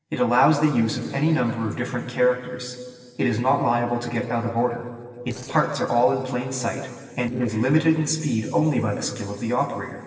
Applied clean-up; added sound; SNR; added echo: neural separator model SepFormer DNS4.